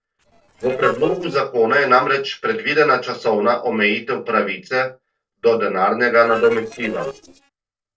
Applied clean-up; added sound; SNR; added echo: neural separator model SepFormer DNS4.